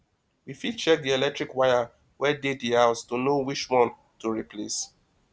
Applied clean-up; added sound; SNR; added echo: none; none; none; none.